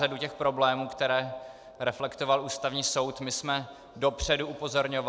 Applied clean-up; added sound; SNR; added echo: none; none; none; none.